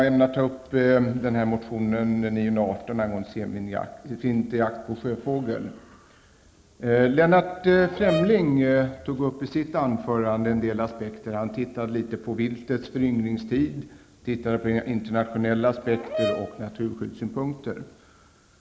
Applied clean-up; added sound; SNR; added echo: none; Brass instrument; 8 dB; none.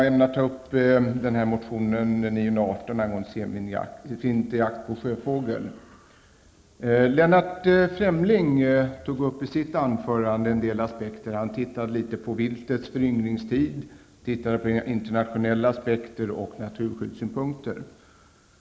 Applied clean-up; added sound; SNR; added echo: none; none; none; none.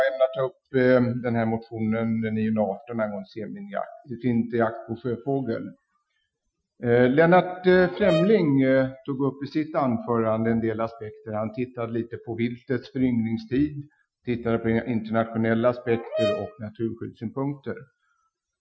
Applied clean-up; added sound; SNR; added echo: classical method Wiener filter.